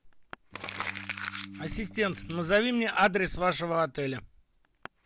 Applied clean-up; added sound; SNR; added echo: none; Crumpling, crinkling + Organ; 12 dB; none.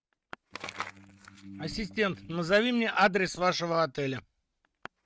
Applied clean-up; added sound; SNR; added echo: neural mask model RNNoise.